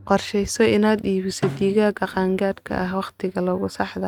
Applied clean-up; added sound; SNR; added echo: neural mask model RNNoise.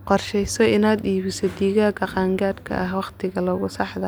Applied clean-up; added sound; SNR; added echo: none; none; none; none.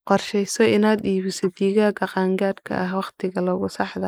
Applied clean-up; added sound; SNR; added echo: neural mask model Resemble Enhance denoiser.